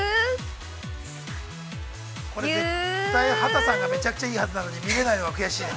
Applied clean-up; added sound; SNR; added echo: none; none; none; none.